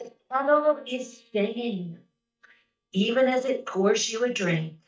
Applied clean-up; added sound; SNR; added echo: neural mask model DeepFilterNet 3.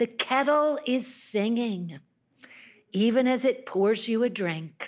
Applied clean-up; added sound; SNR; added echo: none; none; none; none.